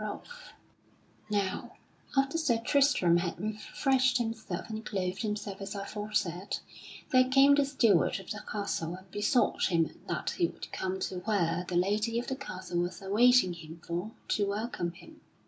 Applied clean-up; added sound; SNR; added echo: none; none; none; none.